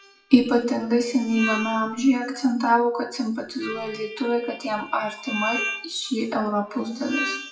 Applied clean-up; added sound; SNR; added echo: classical method WPE with log-MMSE.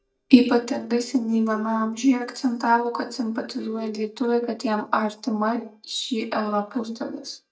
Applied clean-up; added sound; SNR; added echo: neural mask model DeepFilterNet 3.